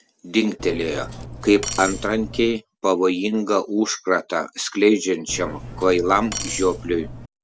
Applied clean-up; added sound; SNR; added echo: none; Cutlery, silverware; 11 dB; none.